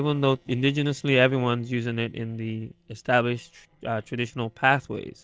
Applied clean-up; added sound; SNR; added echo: neural separator model SepFormer DNS4.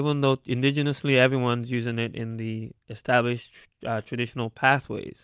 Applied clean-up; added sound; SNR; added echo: none; none; none; none.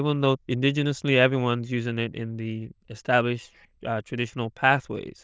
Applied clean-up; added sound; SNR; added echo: neural diffusion model UNIVERSE++.